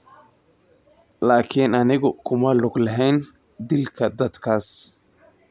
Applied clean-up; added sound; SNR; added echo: none; none; none; none.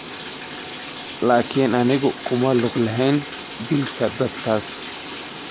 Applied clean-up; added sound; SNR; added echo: none; Bathtub (filling or washing); 11 dB; none.